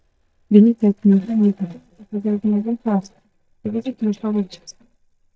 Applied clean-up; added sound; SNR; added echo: neural mask model DeepFilterNet 3.